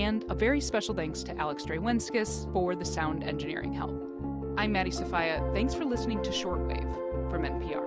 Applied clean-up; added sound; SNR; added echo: none; none; none; none.